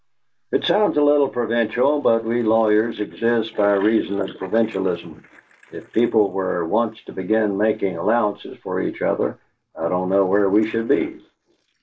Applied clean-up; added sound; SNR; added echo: neural mask model Resemble Enhance denoiser.